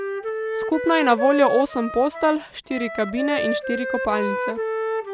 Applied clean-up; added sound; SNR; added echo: none; Wind instrument, woodwind instrument; 4 dB; none.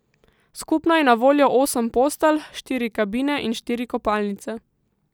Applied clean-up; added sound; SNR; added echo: none; none; none; none.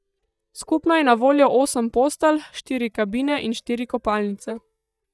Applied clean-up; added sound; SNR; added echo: neural mask model DeepFilterNet 3.